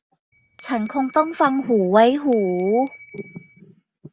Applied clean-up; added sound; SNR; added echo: none; Glass / Bell; 18 dB; none.